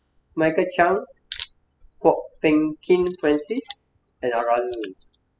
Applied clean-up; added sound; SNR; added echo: classical method spectral subtraction.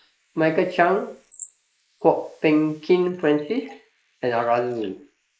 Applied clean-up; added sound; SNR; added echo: neural mask model Resemble Enhance denoiser.